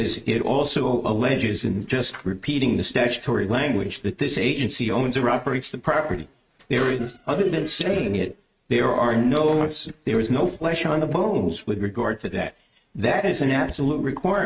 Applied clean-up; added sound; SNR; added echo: neural mask model RNNoise.